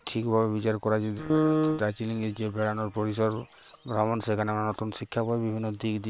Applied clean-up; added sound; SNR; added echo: neural separator model SepFormer WHAM!.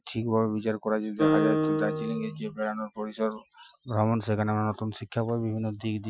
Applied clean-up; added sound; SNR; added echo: classical method Wiener filter.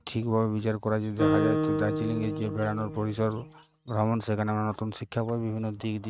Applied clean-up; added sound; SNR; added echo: neural mask model RNNoise.